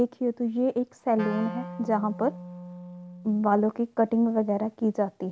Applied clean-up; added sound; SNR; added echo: none; Wind instrument, woodwind instrument; 13 dB; none.